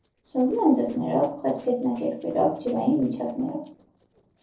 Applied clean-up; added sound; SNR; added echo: neural separator model SepFormer DNS4.